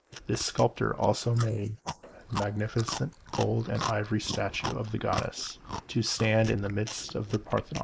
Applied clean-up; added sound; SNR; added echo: neural mask model Resemble Enhance denoiser.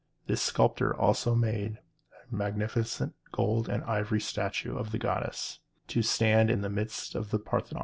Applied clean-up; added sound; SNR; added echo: none; none; none; none.